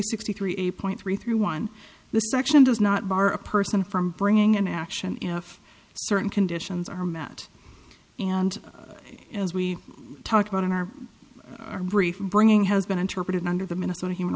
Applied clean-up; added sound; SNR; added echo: none; none; none; none.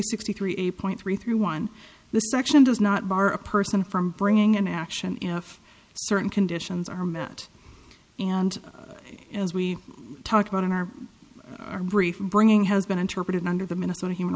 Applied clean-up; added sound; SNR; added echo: none; Wind instrument, woodwind instrument; 19 dB; none.